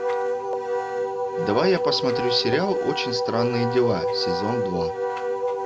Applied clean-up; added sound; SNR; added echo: none; Wind instrument, woodwind instrument; -1 dB; none.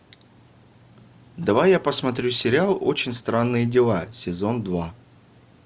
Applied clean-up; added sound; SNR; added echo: none; none; none; none.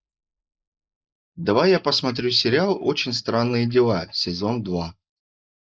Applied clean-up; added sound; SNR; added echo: neural mask model Resemble Enhance denoiser.